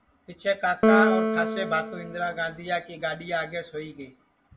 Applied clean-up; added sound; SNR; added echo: none; Piano; -2 dB; reverberation time 0.3 s.